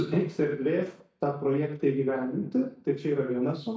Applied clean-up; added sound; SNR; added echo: neural mask model DeepFilterNet 3.